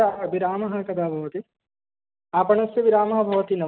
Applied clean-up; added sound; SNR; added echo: none; none; none; none.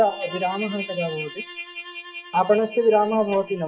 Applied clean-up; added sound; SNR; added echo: classical method log-MMSE.